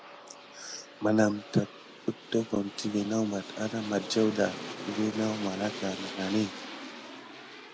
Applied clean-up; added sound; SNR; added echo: none; Aircraft; 11 dB; none.